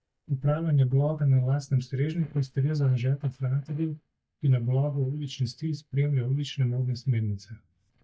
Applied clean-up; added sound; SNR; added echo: neural mask model DeepFilterNet 3.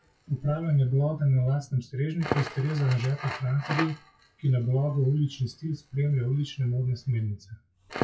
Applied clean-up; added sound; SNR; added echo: classical method WPE with log-MMSE.